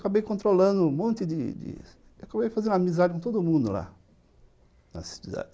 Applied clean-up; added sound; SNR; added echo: none; none; none; none.